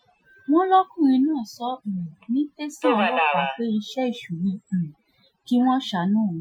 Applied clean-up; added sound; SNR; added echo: classical method Wiener filter.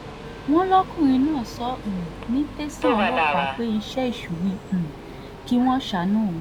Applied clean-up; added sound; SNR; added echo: none; Subway, metro, underground; 7 dB; none.